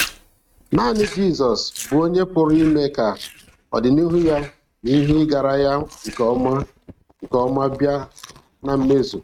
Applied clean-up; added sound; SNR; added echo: neural mask model RNNoise.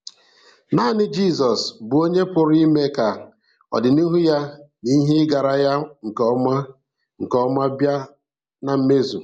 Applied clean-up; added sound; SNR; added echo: none; none; none; none.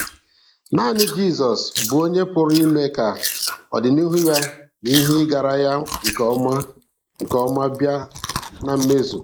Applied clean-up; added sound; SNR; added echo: neural mask model Resemble Enhance denoiser.